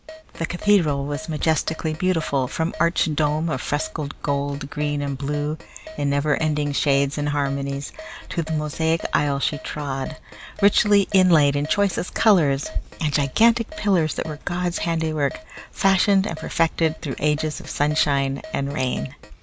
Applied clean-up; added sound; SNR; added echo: none; Keyboard (musical); 19 dB; none.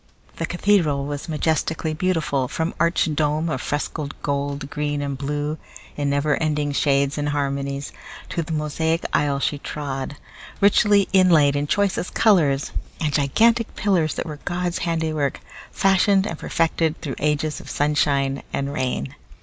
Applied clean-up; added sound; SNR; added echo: none; none; none; none.